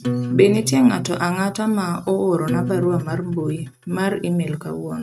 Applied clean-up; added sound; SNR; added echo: neural mask model RNNoise.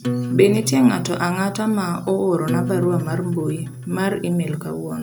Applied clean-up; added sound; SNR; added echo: none; Acoustic guitar; 8 dB; none.